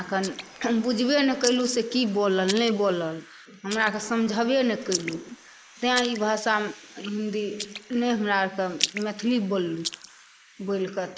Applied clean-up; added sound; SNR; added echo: neural mask model Resemble Enhance denoiser.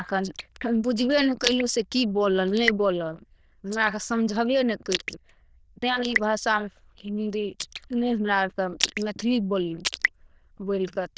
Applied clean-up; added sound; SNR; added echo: neural diffusion model UNIVERSE++.